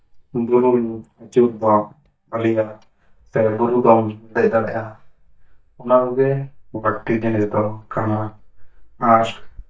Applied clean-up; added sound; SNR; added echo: neural mask model DeepFilterNet 3.